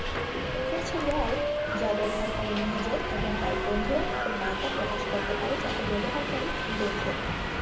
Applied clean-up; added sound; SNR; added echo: none; Subway, metro, underground; -3 dB; reverberation time 0.5 s.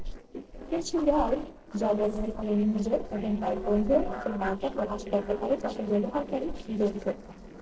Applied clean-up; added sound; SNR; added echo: neural separator model SepFormer DNS4.